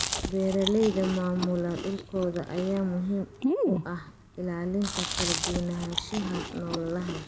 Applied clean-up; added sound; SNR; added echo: none; Chewing, mastication; 4 dB; none.